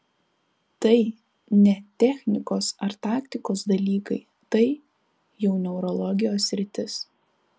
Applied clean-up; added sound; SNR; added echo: none; none; none; none.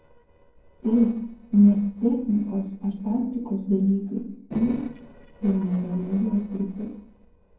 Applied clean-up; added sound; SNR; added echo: neural separator model SepFormer DNS4.